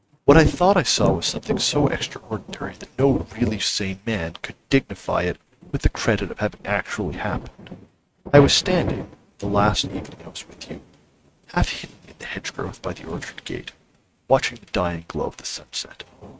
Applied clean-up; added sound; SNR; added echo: neural mask model RNNoise.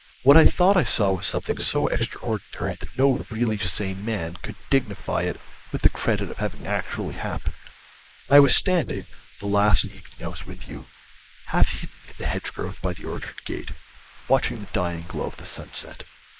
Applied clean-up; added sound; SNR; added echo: neural mask model Resemble Enhance denoiser.